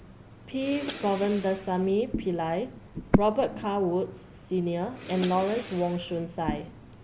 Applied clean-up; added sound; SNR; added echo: none; Breathing; 7 dB; none.